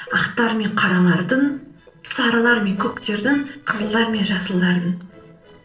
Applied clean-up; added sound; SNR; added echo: neural separator model SepFormer DNS4.